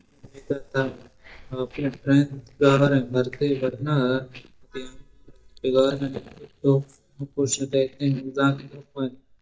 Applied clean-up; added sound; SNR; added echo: neural mask model DeepFilterNet 3.